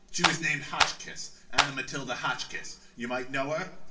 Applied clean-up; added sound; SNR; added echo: none; Clapping; -5 dB; reverberation time 0.7 s.